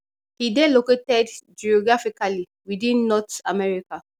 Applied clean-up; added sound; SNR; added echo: none; none; none; none.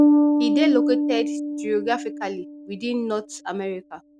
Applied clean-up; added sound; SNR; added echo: none; Bass guitar; -4 dB; none.